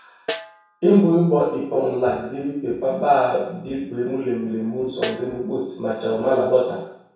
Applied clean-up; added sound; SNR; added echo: none; Snare drum; 15 dB; reverberation time 0.7 s.